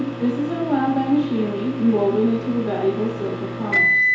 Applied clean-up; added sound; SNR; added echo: none; Microwave oven; 3 dB; reverberation time 2.4 s.